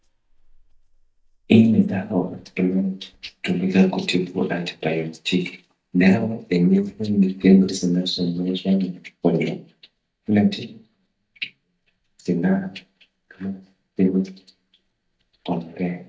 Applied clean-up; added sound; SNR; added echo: neural mask model DeepFilterNet 3.